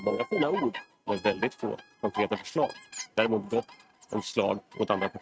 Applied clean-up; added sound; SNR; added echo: neural mask model RNNoise.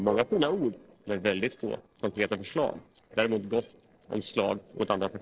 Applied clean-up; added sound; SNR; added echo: neural separator model SepFormer DNS4.